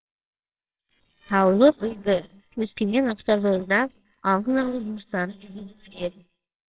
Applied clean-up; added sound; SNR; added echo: neural separator model SepFormer WHAMR!.